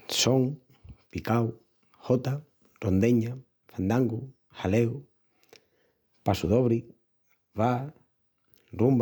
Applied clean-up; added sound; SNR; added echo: none; none; none; none.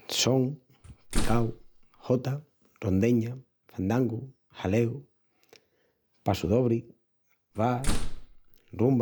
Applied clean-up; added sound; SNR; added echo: none; Slam; 0 dB; none.